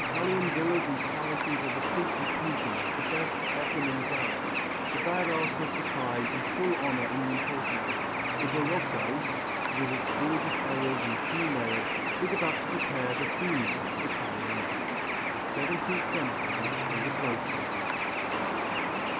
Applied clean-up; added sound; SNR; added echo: none; Bird; -4 dB; none.